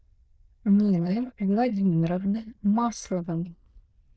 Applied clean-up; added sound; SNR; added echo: neural diffusion model UNIVERSE++.